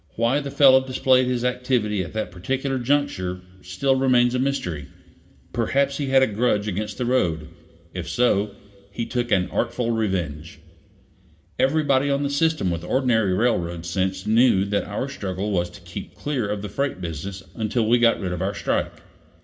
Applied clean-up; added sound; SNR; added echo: none; none; none; reverberation time 0.8 s.